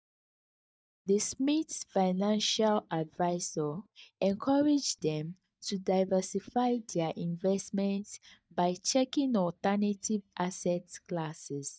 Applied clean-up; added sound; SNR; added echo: neural mask model DeepFilterNet 3.